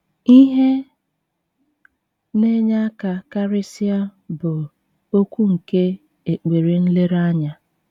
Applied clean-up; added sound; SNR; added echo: none; none; none; none.